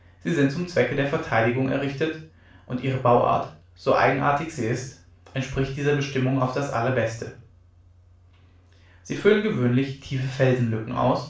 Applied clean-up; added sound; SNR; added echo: none; none; none; reverberation time 0.3 s.